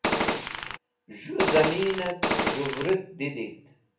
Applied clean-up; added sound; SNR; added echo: none; Gunshot, gunfire; -2 dB; reverberation time 0.4 s.